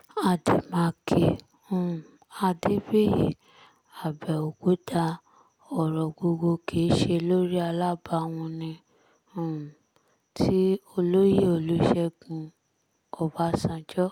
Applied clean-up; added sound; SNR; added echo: none; none; none; none.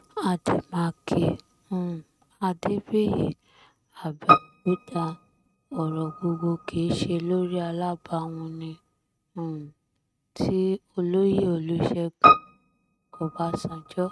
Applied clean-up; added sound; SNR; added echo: neural mask model RNNoise.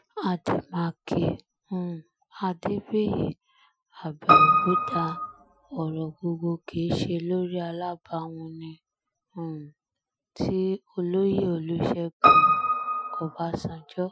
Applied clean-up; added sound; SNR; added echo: classical method Wiener filter.